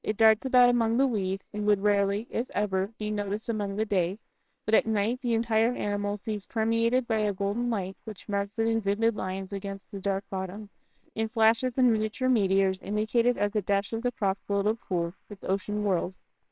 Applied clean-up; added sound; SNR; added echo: neural separator model SepFormer WHAMR!.